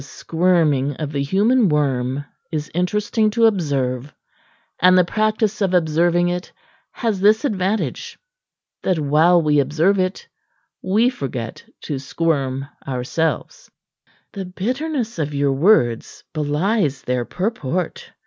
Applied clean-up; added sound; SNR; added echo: none; none; none; none.